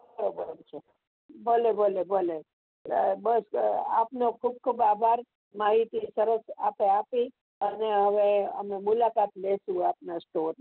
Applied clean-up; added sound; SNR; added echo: none; none; none; none.